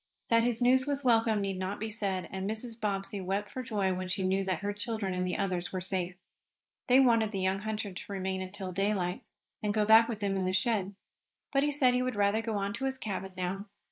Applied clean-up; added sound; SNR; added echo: neural mask model Resemble Enhance denoiser.